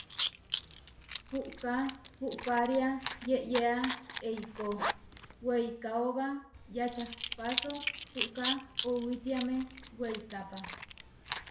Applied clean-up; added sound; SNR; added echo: none; Coin (dropping) / Zipper (clothing); -2 dB; reverberation time 0.7 s.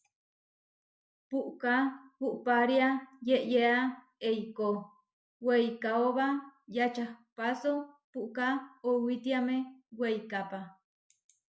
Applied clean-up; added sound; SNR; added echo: none; none; none; none.